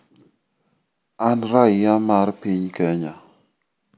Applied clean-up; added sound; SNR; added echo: none; none; none; none.